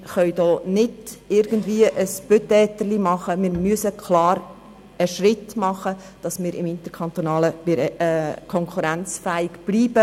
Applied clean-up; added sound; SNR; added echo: none; Bowed string instrument; 20 dB; none.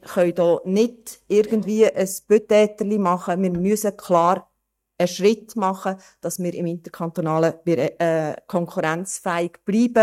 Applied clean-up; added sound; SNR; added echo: neural mask model DeepFilterNet 3.